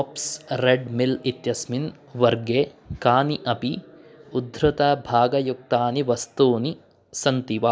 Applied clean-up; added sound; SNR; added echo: none; none; none; none.